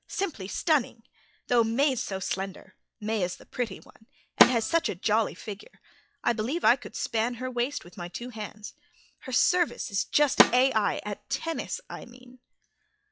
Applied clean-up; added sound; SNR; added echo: classical method log-MMSE.